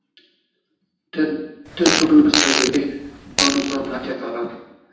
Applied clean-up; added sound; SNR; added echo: none; Fart; 1 dB; reverberation time 0.9 s.